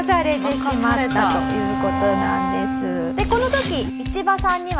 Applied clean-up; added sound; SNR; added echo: none; Wind instrument, woodwind instrument; 3 dB; none.